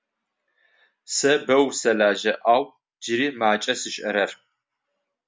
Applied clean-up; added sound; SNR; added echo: none; none; none; none.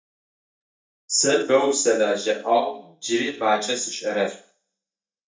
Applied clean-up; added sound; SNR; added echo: neural mask model DeepFilterNet 3.